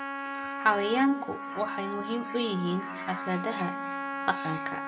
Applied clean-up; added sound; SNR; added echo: none; Trumpet; 5 dB; reverberation time 0.9 s.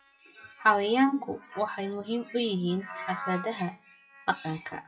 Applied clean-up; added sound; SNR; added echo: classical method WPE with log-MMSE.